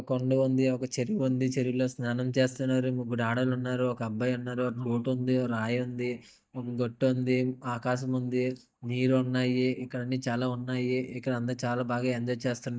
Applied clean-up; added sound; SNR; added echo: neural mask model DeepFilterNet 3.